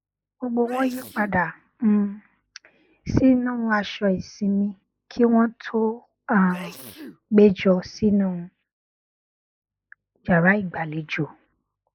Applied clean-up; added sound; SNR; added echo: neural mask model Resemble Enhance denoiser.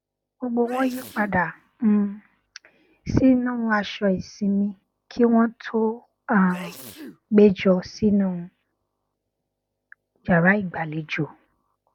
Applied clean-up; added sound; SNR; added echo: none; Sneeze; 19 dB; none.